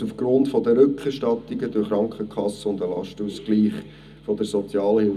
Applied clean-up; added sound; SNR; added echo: none; none; none; reverberation time 0.4 s.